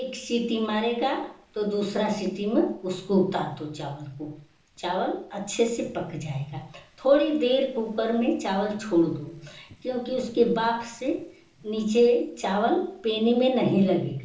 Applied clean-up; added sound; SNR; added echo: neural separator model SepFormer DNS4.